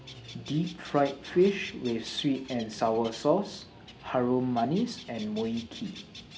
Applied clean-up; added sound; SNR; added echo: none; Bird + Guitar; 18 dB; none.